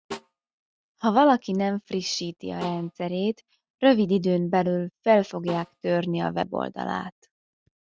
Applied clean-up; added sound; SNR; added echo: neural mask model RNNoise.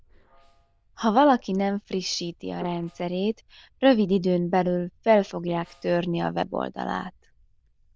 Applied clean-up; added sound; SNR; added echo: neural diffusion model UNIVERSE++.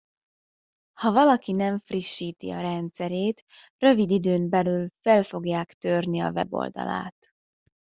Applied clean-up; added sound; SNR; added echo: none; none; none; none.